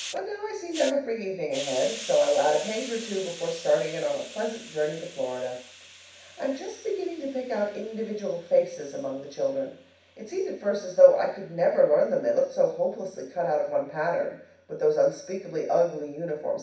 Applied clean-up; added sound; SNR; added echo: none; Hiss; 18 dB; reverberation time 0.6 s.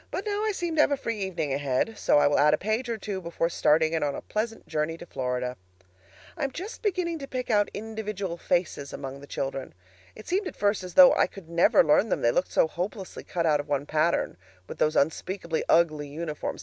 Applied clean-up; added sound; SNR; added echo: none; none; none; none.